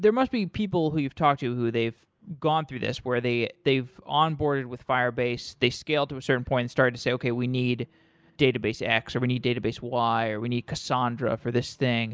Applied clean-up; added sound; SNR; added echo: none; none; none; none.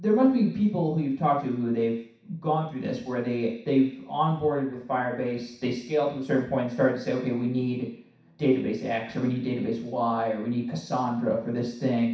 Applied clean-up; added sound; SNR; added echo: none; none; none; reverberation time 0.6 s.